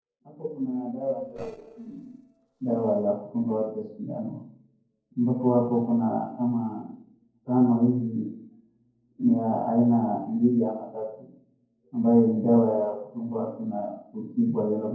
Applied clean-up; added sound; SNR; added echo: neural separator model SepFormer DNS4.